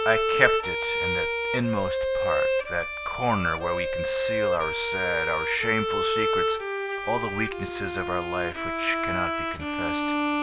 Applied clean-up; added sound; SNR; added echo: none; Bowed string instrument; -2 dB; none.